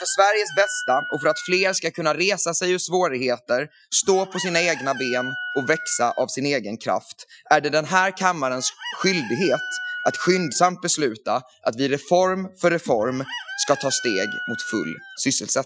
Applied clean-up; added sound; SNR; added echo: classical method Wiener filter.